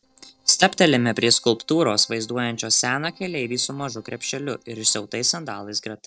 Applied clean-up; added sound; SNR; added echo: neural separator model SepFormer DNS4.